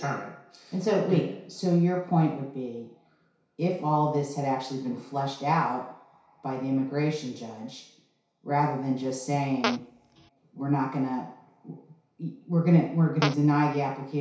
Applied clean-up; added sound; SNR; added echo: none; Fart; 9 dB; reverberation time 0.6 s.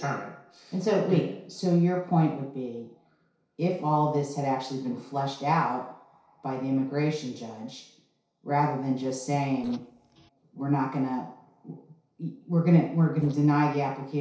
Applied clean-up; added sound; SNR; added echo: neural separator model SepFormer DNS4.